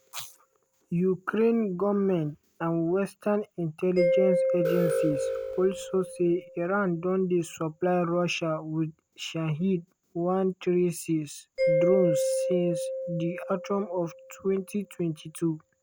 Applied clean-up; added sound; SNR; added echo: none; Alarm + Mallet percussion; 4 dB; none.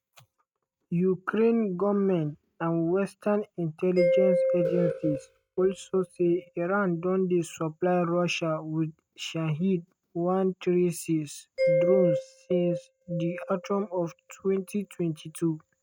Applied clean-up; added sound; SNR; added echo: neural mask model RNNoise.